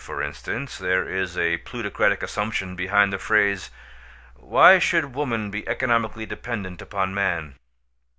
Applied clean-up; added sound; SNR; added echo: none; none; none; none.